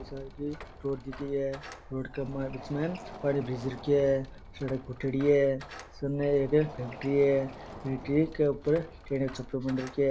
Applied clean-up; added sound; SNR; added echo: none; Door; 15 dB; none.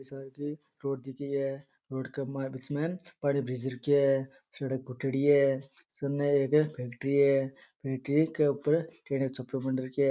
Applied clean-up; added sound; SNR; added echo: none; none; none; none.